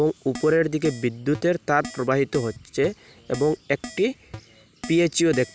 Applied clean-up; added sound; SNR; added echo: none; Keyboard (musical); 17 dB; none.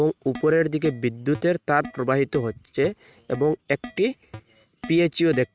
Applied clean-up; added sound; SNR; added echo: neural mask model RNNoise.